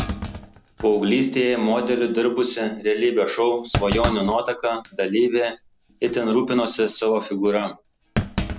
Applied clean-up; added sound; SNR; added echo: none; Thump, thud; 10 dB; none.